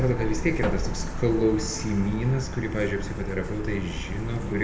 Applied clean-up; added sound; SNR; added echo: none; Truck; 3 dB; reverberation time 0.8 s.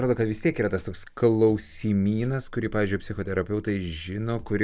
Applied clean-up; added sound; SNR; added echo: none; none; none; none.